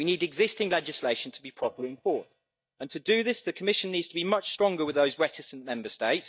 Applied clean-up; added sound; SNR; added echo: neural mask model DeepFilterNet 3.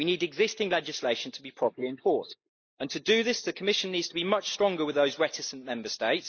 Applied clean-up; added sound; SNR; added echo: neural mask model Resemble Enhance denoiser.